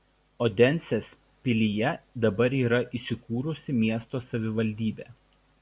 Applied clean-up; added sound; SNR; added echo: none; none; none; none.